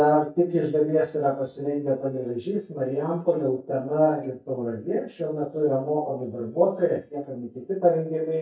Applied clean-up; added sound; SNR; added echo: neural mask model DeepFilterNet 3.